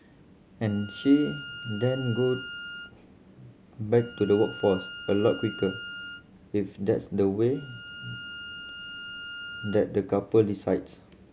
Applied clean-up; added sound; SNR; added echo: none; Bowed string instrument; 13 dB; none.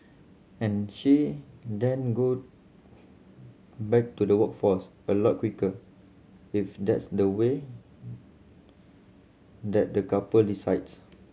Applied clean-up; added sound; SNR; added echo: none; none; none; none.